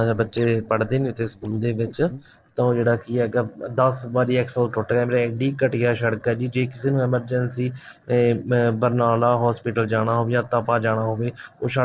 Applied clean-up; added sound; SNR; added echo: neural separator model SepFormer DNS4.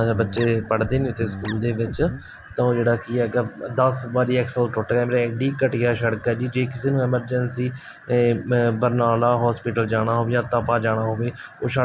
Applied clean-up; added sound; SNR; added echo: none; Guitar; 10 dB; none.